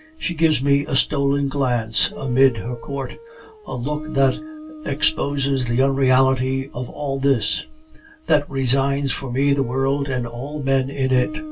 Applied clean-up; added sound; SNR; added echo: none; Guitar; 17 dB; reverberation time 0.1 s.